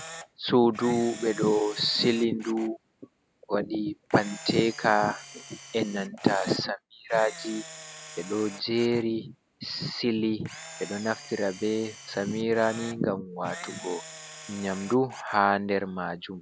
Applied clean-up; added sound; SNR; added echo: none; Camera; 17 dB; none.